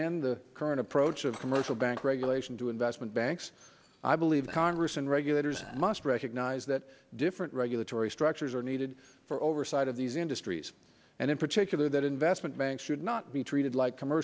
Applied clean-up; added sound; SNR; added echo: none; Cutlery, silverware + Burping, eructation; 15 dB; none.